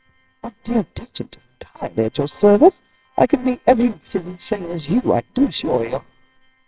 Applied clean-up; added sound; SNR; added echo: neural separator model SepFormer WHAMR!.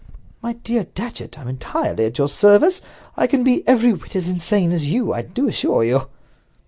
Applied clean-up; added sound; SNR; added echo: none; none; none; none.